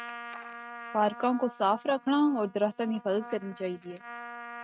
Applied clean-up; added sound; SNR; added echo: neural mask model RNNoise.